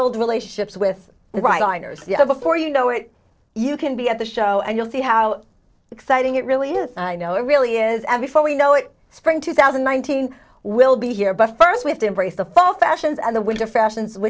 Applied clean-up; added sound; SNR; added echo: neural separator model SepFormer DNS4.